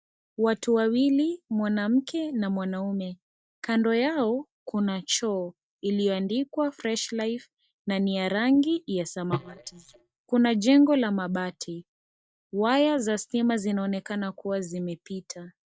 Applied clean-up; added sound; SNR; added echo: neural mask model DeepFilterNet 3.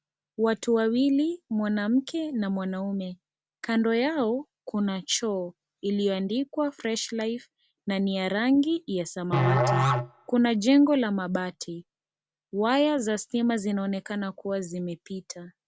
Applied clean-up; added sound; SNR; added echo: none; Musical instrument; 1 dB; none.